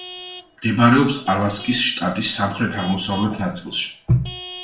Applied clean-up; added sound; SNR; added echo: none; Vehicle horn, car horn, honking / Truck; 18 dB; reverberation time 0.4 s.